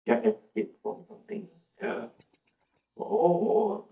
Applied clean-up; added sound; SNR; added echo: neural mask model DeepFilterNet 3.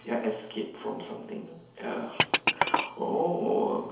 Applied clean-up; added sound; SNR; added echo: none; Glass; 0 dB; reverberation time 2.2 s.